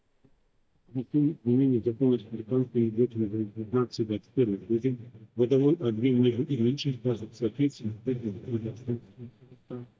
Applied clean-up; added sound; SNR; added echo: neural mask model DeepFilterNet 3.